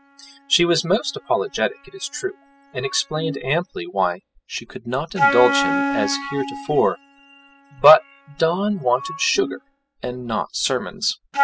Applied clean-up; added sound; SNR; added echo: classical method spectral subtraction.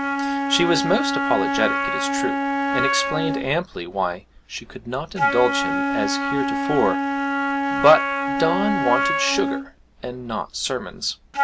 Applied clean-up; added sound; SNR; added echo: none; Wind instrument, woodwind instrument; 0 dB; none.